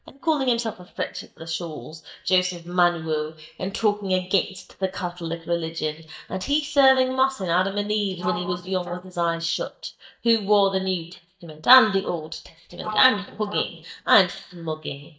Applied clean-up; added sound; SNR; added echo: neural mask model DeepFilterNet 3.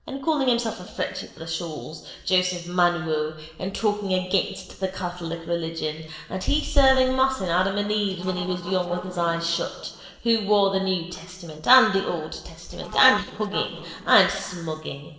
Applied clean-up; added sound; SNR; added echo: neural separator model SepFormer DNS4.